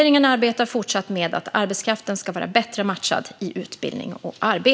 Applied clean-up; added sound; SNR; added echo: none; none; none; none.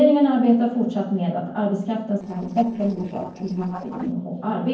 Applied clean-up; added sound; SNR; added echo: neural separator model SepFormer DNS4.